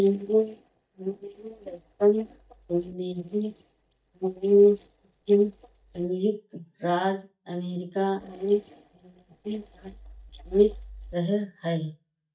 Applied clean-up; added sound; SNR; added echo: neural mask model DeepFilterNet 3.